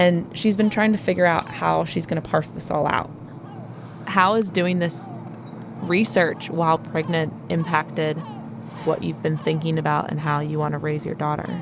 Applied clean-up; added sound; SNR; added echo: none; Ocean; 13 dB; none.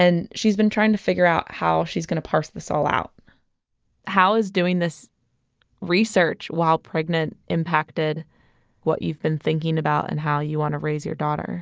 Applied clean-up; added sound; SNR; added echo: none; none; none; none.